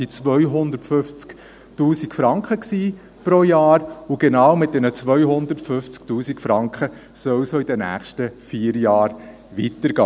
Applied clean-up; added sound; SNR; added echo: none; none; none; none.